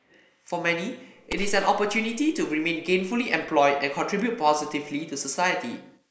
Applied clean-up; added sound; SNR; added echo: neural mask model Resemble Enhance denoiser.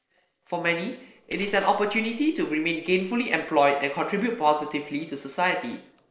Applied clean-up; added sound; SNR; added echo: neural separator model SepFormer DNS4.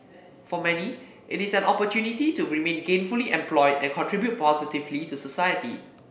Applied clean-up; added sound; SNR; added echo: none; none; none; none.